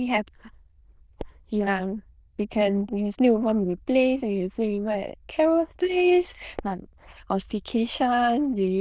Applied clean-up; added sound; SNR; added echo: neural diffusion model UNIVERSE++.